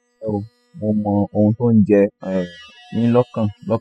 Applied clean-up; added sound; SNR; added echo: classical method spectral subtraction.